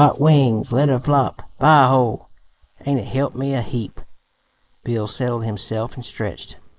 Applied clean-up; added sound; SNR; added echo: neural mask model Resemble Enhance denoiser.